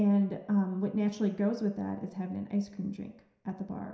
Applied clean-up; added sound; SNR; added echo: none; none; none; reverberation time 0.7 s.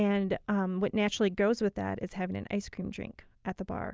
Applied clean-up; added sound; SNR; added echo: none; none; none; none.